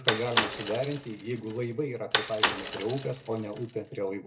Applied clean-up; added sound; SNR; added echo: none; Bicycle; 1 dB; reverberation time 0.6 s.